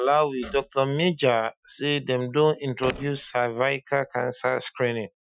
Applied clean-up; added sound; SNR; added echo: classical method Wiener filter.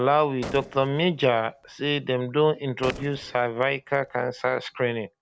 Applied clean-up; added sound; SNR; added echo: none; Gunshot, gunfire; 19 dB; none.